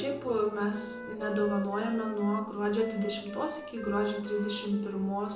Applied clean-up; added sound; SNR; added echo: none; Wind instrument, woodwind instrument; 12 dB; reverberation time 0.6 s.